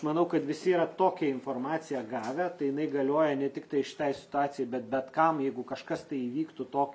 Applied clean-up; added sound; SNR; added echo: none; none; none; none.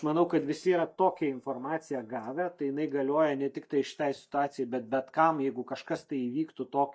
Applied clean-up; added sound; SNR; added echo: neural mask model DeepFilterNet 3.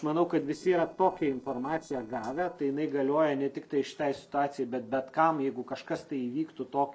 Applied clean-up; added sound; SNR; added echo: neural separator model SepFormer DNS4.